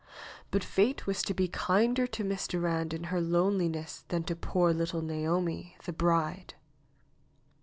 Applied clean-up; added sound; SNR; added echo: none; none; none; none.